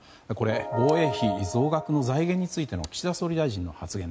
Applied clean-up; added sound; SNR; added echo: none; none; none; none.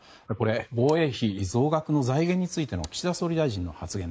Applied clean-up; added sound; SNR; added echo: neural mask model Resemble Enhance denoiser.